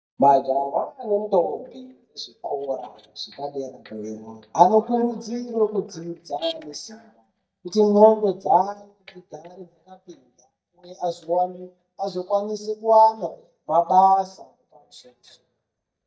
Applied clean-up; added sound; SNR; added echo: neural mask model DeepFilterNet 3.